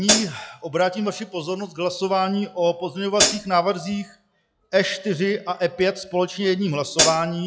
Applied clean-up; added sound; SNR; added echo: classical method log-MMSE.